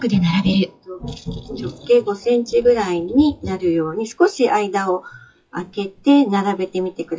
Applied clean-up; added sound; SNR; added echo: classical method WPE with log-MMSE.